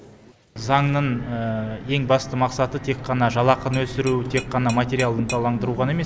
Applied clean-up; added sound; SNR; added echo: none; Tap / Glass; 16 dB; none.